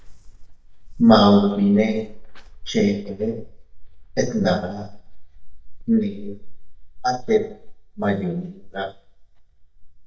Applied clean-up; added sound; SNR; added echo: neural mask model DeepFilterNet 3.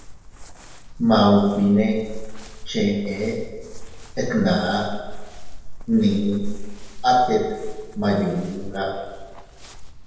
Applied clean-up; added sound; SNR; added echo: none; Crumpling, crinkling; 9 dB; reverberation time 1.1 s.